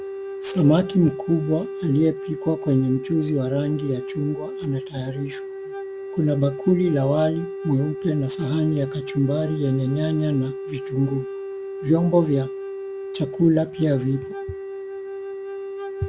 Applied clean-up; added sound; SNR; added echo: none; Wind instrument, woodwind instrument; 9 dB; none.